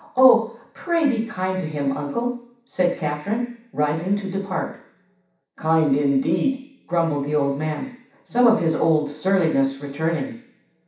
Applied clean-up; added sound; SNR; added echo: none; none; none; reverberation time 0.7 s.